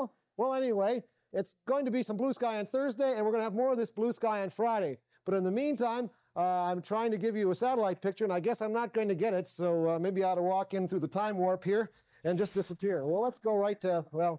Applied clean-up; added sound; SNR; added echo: neural mask model DeepFilterNet 3.